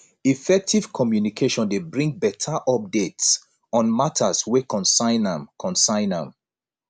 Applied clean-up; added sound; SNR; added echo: none; none; none; none.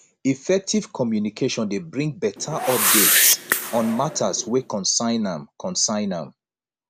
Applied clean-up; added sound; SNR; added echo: none; Whoosh, swoosh, swish; -1 dB; none.